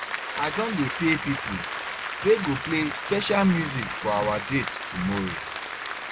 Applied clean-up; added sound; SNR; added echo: none; Applause; 6 dB; none.